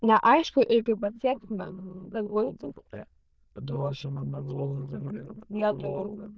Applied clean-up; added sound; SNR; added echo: neural diffusion model UNIVERSE++.